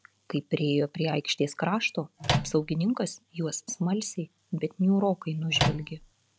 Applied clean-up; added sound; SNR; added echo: none; Microwave oven; 1 dB; none.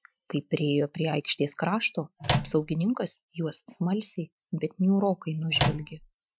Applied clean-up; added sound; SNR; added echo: classical method Wiener filter.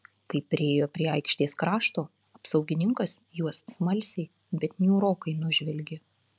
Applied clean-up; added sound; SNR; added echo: none; none; none; none.